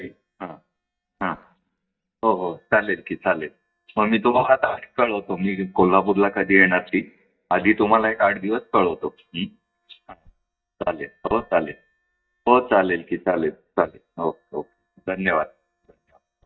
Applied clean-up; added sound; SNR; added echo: neural mask model DeepFilterNet 3.